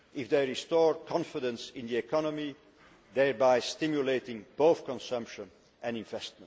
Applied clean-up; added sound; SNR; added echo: none; none; none; none.